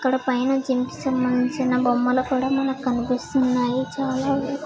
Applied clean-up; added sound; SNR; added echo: none; none; none; none.